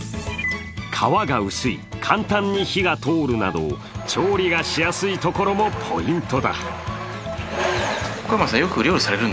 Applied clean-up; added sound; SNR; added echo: none; none; none; none.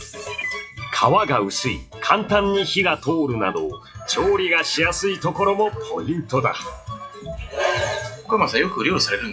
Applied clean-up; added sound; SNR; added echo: classical method WPE with log-MMSE.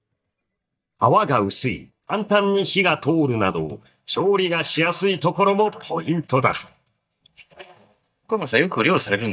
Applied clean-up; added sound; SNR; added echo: neural mask model DeepFilterNet 3.